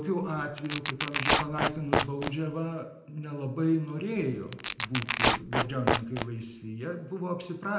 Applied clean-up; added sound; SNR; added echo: none; Tearing; -1 dB; reverberation time 0.7 s.